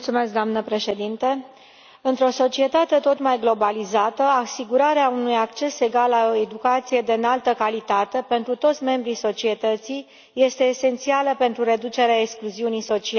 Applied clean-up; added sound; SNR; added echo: none; none; none; none.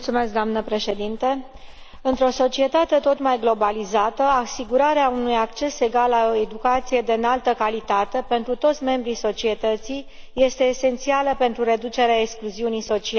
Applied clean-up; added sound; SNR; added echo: none; Writing; 17 dB; none.